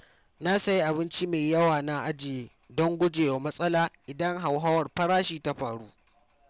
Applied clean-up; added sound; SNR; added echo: none; none; none; none.